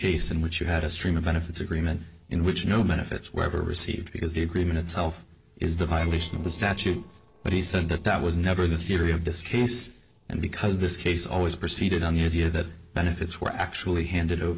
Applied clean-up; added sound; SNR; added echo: neural separator model SepFormer DNS4.